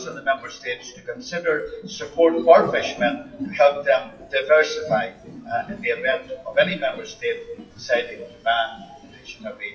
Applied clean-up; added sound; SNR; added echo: classical method WPE with log-MMSE.